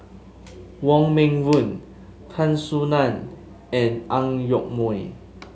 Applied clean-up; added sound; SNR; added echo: none; none; none; none.